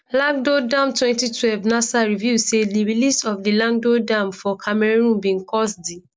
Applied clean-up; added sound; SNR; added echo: none; none; none; none.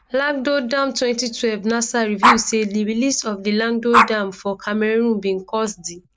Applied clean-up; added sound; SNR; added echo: none; Dog; 4 dB; none.